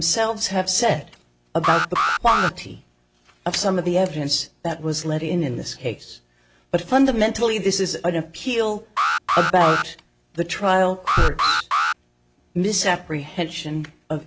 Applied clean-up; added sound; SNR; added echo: none; Alarm; 1 dB; none.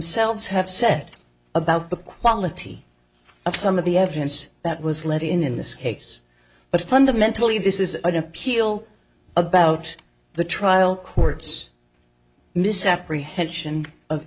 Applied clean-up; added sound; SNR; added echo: none; none; none; none.